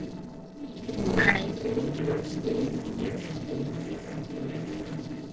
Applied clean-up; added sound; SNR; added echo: neural separator model SepFormer DNS4.